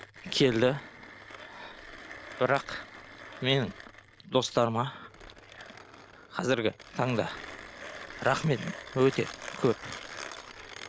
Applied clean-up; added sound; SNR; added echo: none; Mechanisms; 14 dB; none.